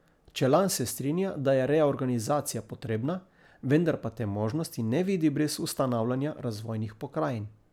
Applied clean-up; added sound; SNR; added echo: none; none; none; none.